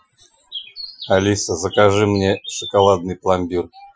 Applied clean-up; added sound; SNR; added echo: classical method Wiener filter.